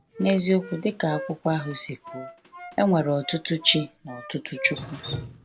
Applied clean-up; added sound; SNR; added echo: none; Wind instrument, woodwind instrument + Drip; 13 dB; none.